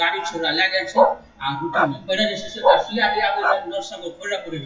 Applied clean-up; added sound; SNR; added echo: classical method WPE with log-MMSE.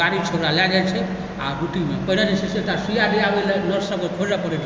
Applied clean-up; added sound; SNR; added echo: none; none; none; none.